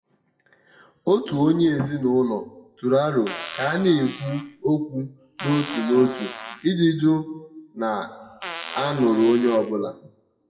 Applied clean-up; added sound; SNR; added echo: classical method WPE with log-MMSE.